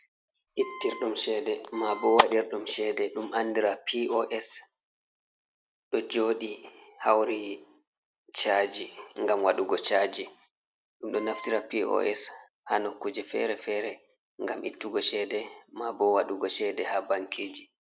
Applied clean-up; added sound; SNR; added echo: none; Wind instrument, woodwind instrument; 14 dB; none.